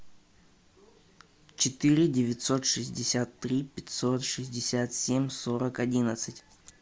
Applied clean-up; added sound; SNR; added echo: none; none; none; none.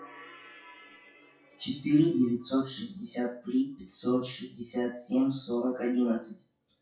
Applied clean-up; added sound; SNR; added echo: classical method WPE with log-MMSE.